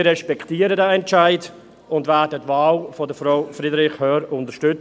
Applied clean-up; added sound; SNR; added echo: none; none; none; none.